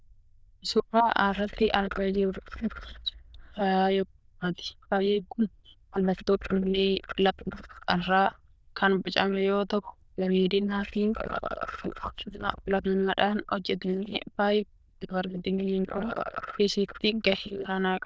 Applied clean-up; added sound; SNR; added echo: neural diffusion model UNIVERSE++.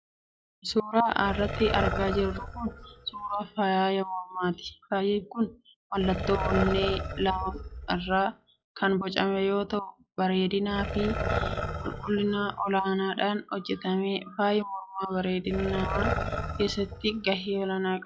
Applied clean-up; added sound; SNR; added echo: classical method log-MMSE.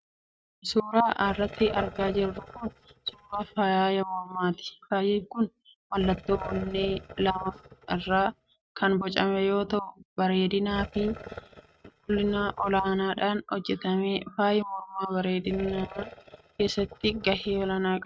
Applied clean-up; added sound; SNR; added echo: neural mask model RNNoise.